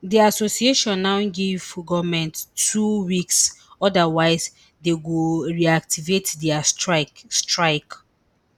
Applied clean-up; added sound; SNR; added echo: none; none; none; none.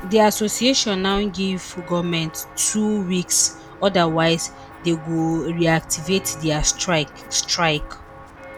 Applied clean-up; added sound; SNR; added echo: none; Walk, footsteps; 16 dB; none.